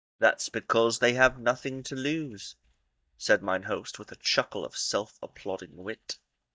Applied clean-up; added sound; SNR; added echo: neural mask model DeepFilterNet 3.